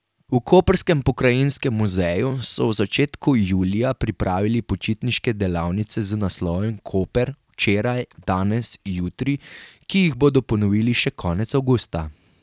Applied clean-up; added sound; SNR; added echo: none; none; none; none.